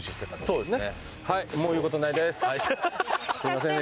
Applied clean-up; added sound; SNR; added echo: none; Zipper (clothing) / Sawing + Bicycle bell; 19 dB; none.